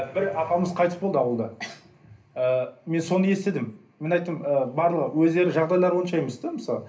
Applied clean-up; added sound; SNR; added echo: none; none; none; reverberation time 0.3 s.